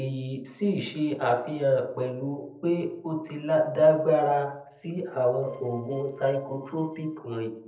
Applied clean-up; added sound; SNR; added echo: neural separator model SepFormer DNS4.